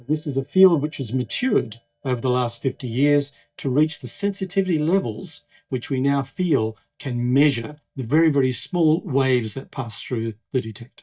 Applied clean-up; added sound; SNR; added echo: neural mask model DeepFilterNet 3.